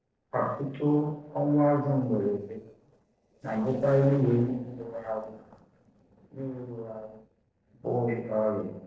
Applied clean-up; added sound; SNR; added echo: neural separator model SepFormer DNS4.